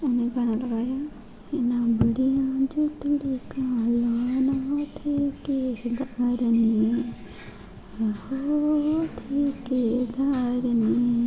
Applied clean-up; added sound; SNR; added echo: none; none; none; none.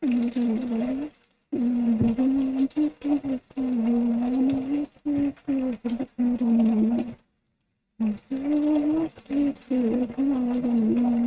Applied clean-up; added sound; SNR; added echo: neural mask model RNNoise.